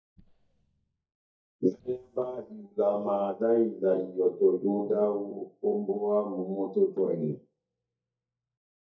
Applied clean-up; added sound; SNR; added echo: neural mask model DeepFilterNet 3.